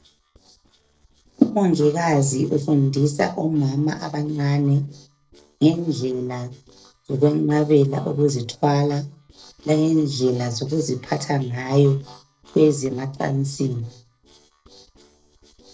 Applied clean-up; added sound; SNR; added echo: neural separator model SepFormer DNS4.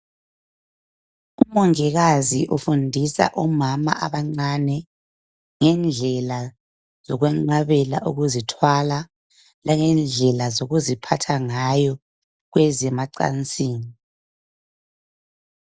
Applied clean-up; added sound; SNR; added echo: none; none; none; none.